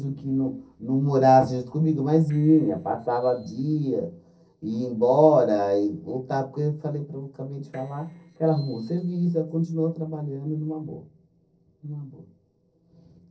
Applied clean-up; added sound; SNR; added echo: neural separator model SepFormer DNS4.